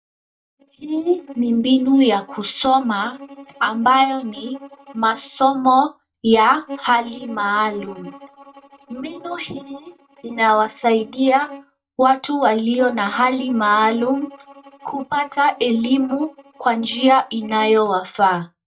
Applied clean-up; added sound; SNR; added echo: neural mask model DeepFilterNet 3.